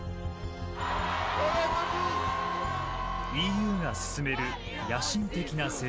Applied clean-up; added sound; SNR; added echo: none; none; none; none.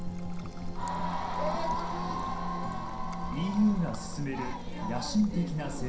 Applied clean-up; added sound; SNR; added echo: none; Trickle, dribble; 5 dB; reverberation time 0.5 s.